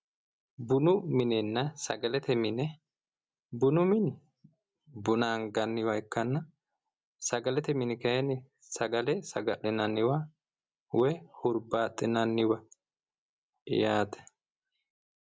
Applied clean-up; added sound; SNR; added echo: none; none; none; none.